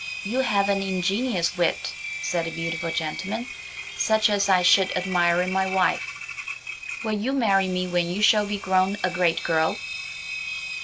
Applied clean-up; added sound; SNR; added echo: none; Engine; 9 dB; none.